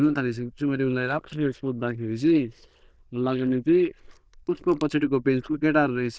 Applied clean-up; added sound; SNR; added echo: neural diffusion model UNIVERSE++.